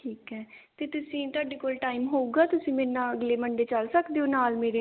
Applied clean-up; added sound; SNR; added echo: none; none; none; none.